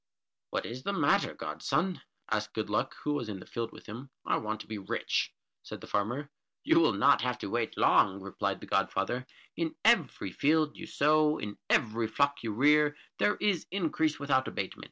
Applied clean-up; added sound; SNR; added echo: none; none; none; none.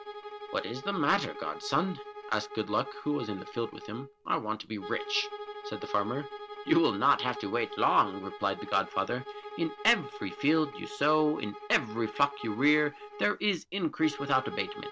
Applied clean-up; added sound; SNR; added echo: none; Bowed string instrument; 12 dB; none.